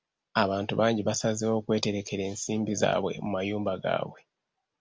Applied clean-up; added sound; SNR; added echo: none; none; none; none.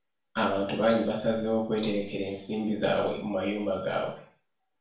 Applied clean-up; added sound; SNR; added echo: none; none; none; reverberation time 0.5 s.